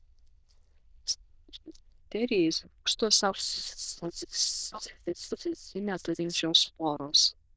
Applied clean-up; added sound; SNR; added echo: neural diffusion model UNIVERSE++.